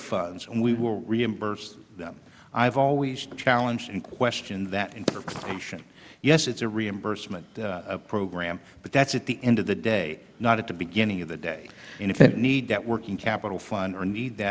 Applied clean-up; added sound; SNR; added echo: none; none; none; none.